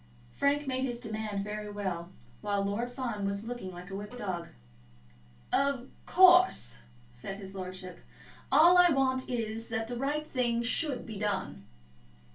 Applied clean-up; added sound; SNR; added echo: none; Bowed string instrument; 16 dB; reverberation time 0.2 s.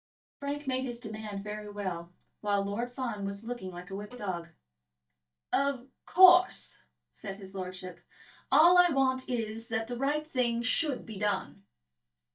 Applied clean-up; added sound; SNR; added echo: neural mask model DeepFilterNet 3.